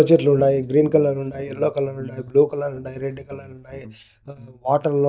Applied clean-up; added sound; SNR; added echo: neural mask model DeepFilterNet 3.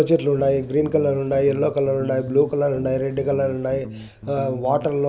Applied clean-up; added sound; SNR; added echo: none; Guitar; 15 dB; none.